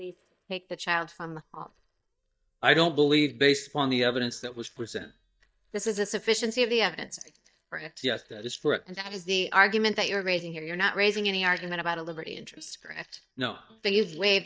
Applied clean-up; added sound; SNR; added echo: neural mask model DeepFilterNet 3.